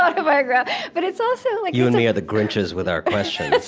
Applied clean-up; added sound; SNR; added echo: none; none; none; none.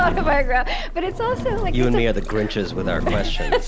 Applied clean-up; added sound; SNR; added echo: none; Engine; 2 dB; none.